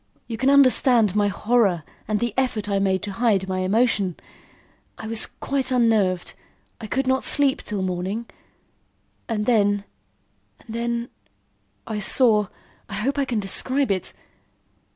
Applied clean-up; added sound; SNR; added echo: none; none; none; none.